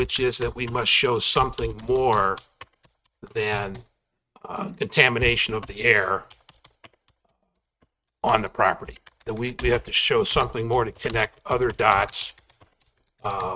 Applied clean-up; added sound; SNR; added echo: neural mask model RNNoise.